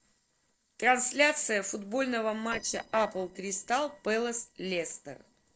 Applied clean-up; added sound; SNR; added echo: neural separator model SepFormer DNS4.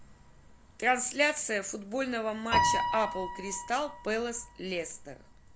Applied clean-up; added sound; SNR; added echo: none; Piano; 3 dB; none.